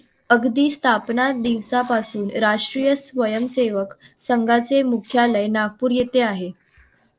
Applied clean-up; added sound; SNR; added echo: neural separator model SepFormer DNS4.